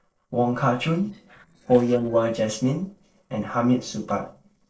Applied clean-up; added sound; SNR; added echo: neural separator model SepFormer DNS4.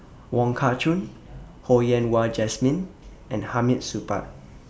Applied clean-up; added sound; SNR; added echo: none; none; none; none.